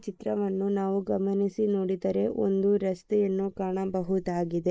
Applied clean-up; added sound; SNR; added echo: neural mask model Resemble Enhance denoiser.